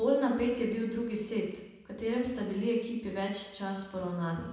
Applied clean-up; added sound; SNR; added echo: none; none; none; reverberation time 1.0 s.